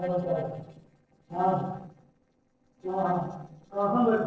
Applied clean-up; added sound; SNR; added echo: neural separator model SepFormer DNS4.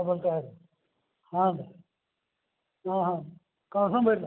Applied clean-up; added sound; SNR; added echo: none; none; none; none.